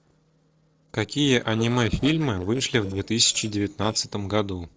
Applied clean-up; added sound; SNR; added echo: neural separator model SepFormer DNS4.